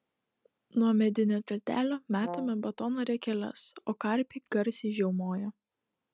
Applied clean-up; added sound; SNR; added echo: none; Brass instrument; 11 dB; none.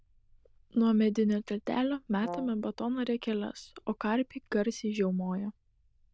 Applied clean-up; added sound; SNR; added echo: neural diffusion model UNIVERSE++.